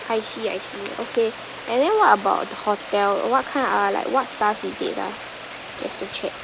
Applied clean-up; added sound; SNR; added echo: none; Stream; 12 dB; none.